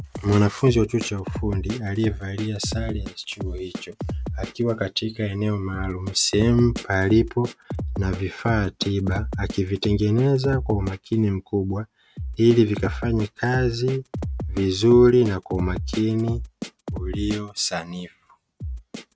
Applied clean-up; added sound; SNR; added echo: neural mask model RNNoise.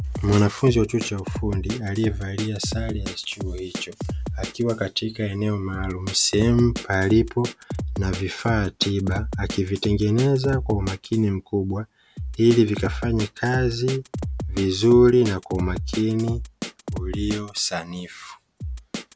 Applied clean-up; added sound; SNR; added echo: none; Drum kit; 9 dB; none.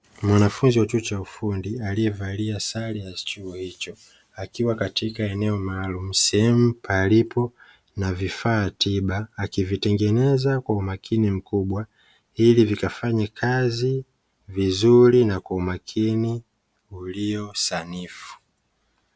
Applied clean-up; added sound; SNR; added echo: none; none; none; none.